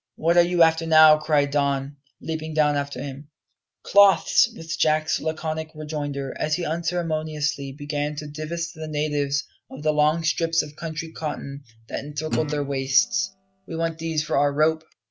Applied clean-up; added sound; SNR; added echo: none; Guitar; 10 dB; none.